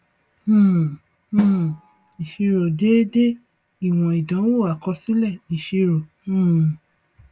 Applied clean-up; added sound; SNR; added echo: none; Drum; 16 dB; none.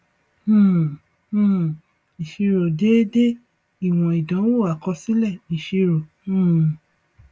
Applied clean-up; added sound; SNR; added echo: none; none; none; none.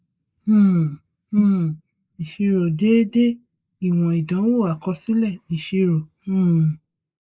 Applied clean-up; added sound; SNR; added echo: neural mask model Resemble Enhance denoiser.